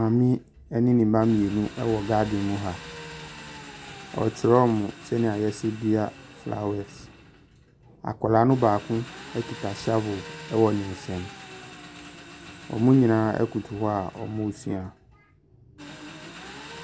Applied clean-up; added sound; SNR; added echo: none; Engine; 17 dB; none.